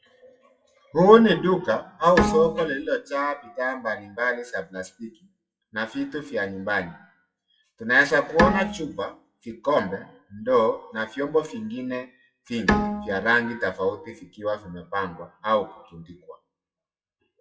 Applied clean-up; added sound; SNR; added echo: classical method WPE with log-MMSE.